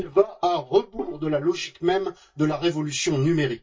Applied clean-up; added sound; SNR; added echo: neural mask model DeepFilterNet 3.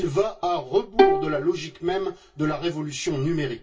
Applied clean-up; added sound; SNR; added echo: none; Bowed string instrument; -2 dB; reverberation time 0.1 s.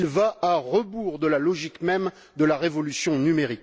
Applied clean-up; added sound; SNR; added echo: none; none; none; none.